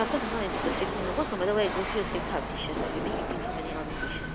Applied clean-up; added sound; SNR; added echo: none; Rattle / Chatter / Hiss / Engine / Mechanisms; 0 dB; none.